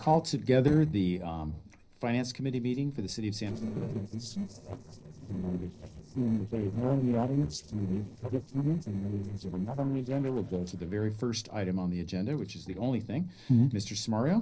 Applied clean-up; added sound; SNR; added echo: neural separator model SepFormer DNS4.